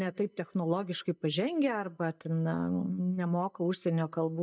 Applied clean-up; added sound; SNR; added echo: neural mask model DeepFilterNet 3.